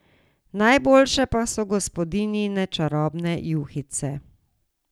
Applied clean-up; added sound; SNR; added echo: none; none; none; none.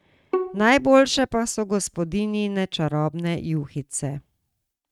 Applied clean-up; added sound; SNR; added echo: neural mask model RNNoise.